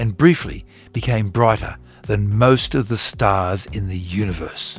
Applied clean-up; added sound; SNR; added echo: none; none; none; none.